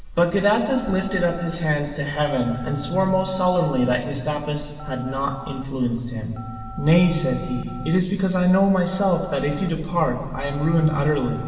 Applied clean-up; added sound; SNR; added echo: none; Telephone; 19 dB; reverberation time 2.0 s.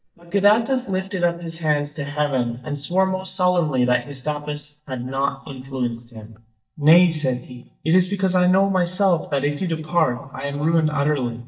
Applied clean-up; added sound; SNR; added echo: neural mask model DeepFilterNet 3.